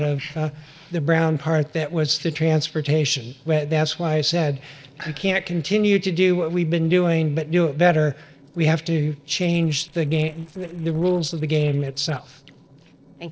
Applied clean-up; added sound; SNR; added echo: neural separator model SepFormer DNS4.